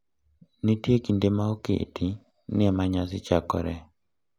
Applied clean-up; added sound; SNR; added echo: none; none; none; none.